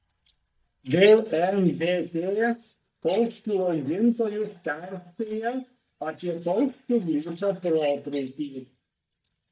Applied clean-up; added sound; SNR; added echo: neural mask model DeepFilterNet 3.